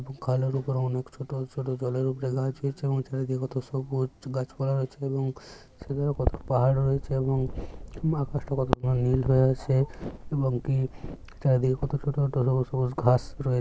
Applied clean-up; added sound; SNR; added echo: none; none; none; none.